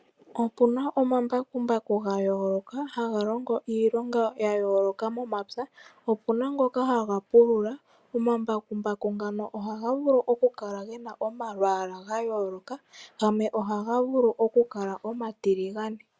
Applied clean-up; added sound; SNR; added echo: none; none; none; none.